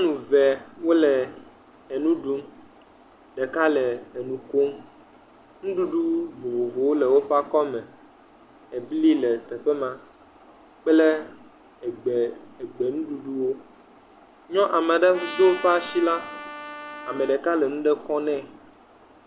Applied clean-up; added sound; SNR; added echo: none; Trumpet; 12 dB; none.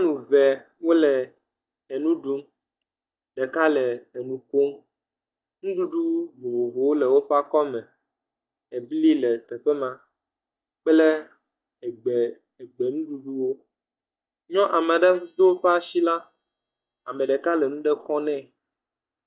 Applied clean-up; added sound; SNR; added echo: neural mask model DeepFilterNet 3.